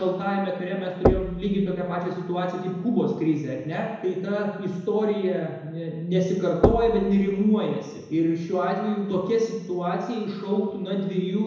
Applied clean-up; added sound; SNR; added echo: none; Knock; 3 dB; reverberation time 1.0 s.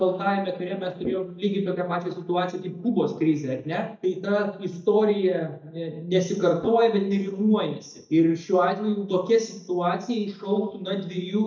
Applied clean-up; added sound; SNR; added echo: neural mask model DeepFilterNet 3.